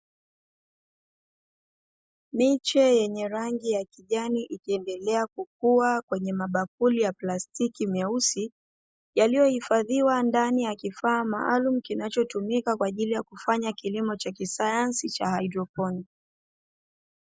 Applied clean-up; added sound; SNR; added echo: neural mask model Resemble Enhance denoiser.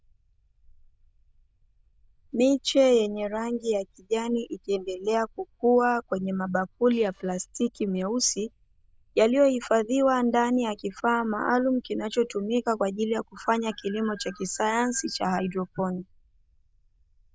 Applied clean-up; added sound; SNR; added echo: neural diffusion model UNIVERSE++.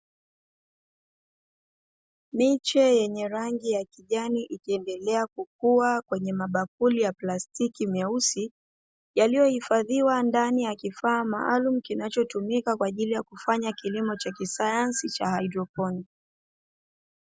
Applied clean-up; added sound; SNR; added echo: none; none; none; none.